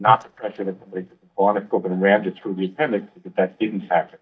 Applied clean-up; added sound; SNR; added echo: neural mask model DeepFilterNet 3.